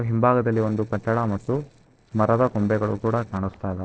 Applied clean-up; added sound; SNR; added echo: neural separator model SepFormer DNS4.